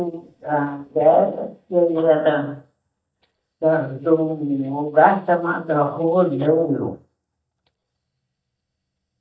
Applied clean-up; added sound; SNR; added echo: neural mask model DeepFilterNet 3.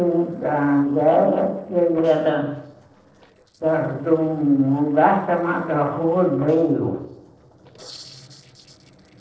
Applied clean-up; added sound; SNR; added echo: neural separator model SepFormer DNS4.